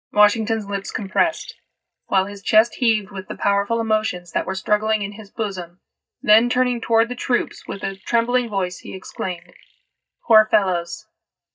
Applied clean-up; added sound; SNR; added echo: neural mask model DeepFilterNet 3.